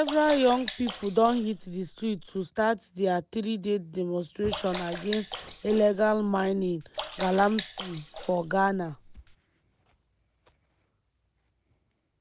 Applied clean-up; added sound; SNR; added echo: none; Sink (filling or washing) / Water / Splash, splatter; 12 dB; none.